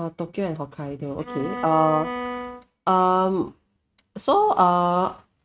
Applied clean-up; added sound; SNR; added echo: neural mask model RNNoise.